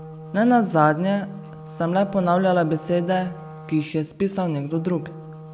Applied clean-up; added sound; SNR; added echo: none; Wind instrument, woodwind instrument; 16 dB; none.